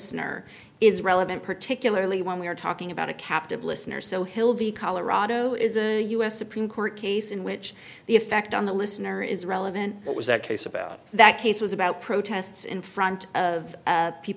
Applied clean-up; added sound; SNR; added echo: none; none; none; none.